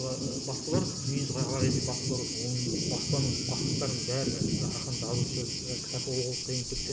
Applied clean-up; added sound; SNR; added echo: none; Thunder; -4 dB; none.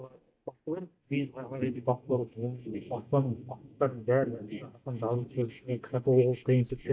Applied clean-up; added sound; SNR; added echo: neural mask model DeepFilterNet 3.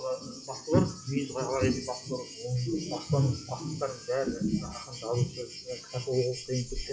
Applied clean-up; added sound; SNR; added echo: classical method log-MMSE.